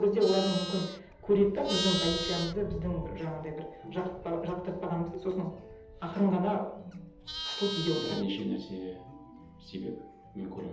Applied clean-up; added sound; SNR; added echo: none; Livestock, farm animals, working animals; 9 dB; reverberation time 0.8 s.